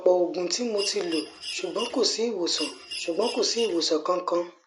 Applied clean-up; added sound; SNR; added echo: none; Mechanisms; 11 dB; none.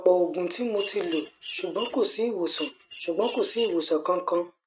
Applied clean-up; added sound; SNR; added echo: neural mask model RNNoise.